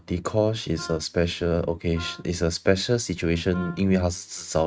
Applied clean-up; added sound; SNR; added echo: neural mask model RNNoise.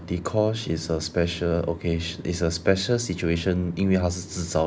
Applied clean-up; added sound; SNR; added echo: none; none; none; none.